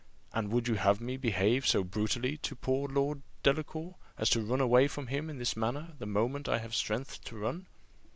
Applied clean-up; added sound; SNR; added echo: none; none; none; none.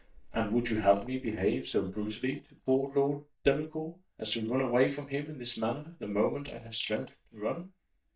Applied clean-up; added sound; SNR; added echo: neural mask model DeepFilterNet 3.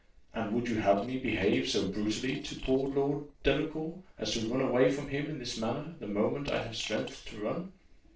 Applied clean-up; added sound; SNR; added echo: neural separator model SepFormer DNS4.